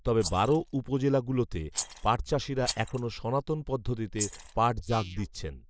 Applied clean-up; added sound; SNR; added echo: neural mask model Resemble Enhance denoiser.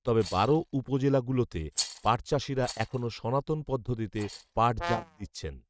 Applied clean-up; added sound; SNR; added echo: neural mask model RNNoise.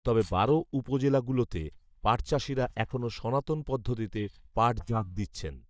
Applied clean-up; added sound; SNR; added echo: neural mask model DeepFilterNet 3.